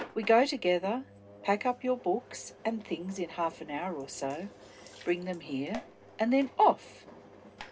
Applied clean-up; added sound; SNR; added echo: none; Engine; 18 dB; reverberation time 0.2 s.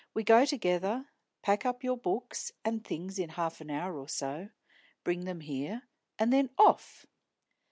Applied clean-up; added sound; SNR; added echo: none; none; none; none.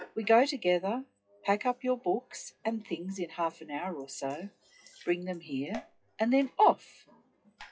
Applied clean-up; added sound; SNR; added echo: classical method WPE with log-MMSE.